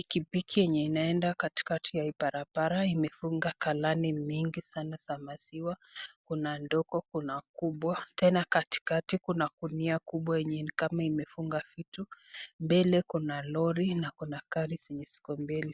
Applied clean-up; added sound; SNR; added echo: none; none; none; none.